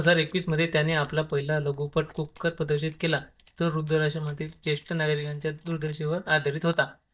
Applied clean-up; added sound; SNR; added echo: neural mask model DeepFilterNet 3.